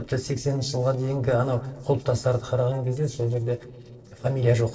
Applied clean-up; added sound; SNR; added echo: neural separator model SepFormer DNS4.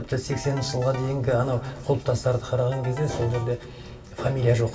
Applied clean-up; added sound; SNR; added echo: none; Ringtone / Keyboard (musical); 18 dB; reverberation time 1.8 s.